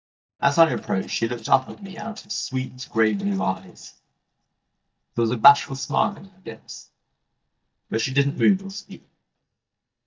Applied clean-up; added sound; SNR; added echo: neural mask model DeepFilterNet 3.